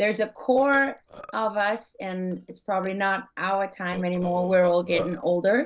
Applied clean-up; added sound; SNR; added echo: neural separator model SepFormer DNS4.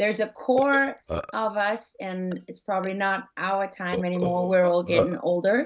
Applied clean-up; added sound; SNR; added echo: neural mask model RNNoise.